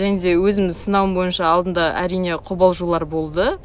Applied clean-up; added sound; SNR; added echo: none; Train; 18 dB; none.